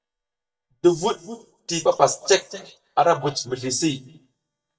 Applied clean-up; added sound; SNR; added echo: neural mask model DeepFilterNet 3.